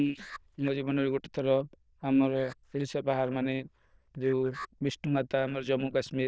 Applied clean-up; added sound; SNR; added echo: neural diffusion model UNIVERSE++.